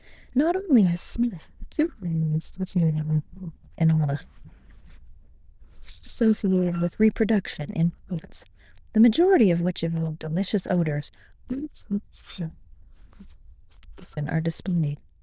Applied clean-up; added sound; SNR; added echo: neural diffusion model UNIVERSE++.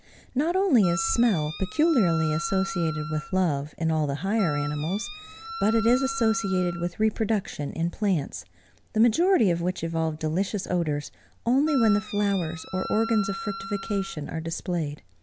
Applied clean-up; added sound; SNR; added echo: none; Wind instrument, woodwind instrument; 11 dB; none.